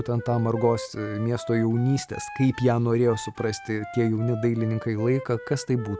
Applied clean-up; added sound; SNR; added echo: none; Wind instrument, woodwind instrument; 15 dB; none.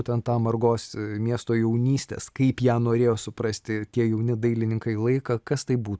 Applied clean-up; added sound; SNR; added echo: none; none; none; none.